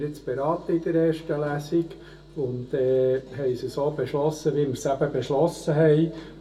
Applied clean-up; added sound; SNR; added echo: none; none; none; reverberation time 0.2 s.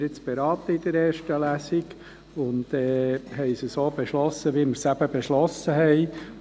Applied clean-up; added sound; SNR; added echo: none; none; none; none.